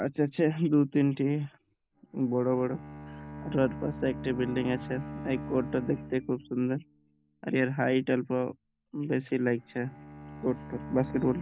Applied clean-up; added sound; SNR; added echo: none; Bowed string instrument; 14 dB; none.